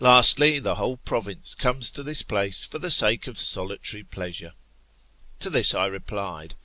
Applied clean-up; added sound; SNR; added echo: none; none; none; none.